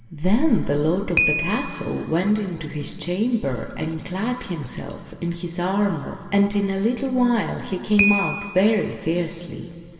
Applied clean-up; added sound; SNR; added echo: none; Piano; 10 dB; reverberation time 2.4 s.